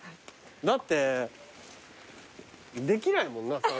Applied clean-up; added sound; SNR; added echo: none; none; none; none.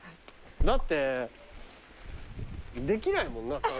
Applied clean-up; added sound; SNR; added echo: none; Wind; 2 dB; none.